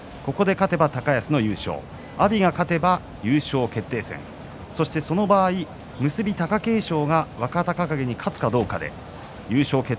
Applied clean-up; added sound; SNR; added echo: none; none; none; none.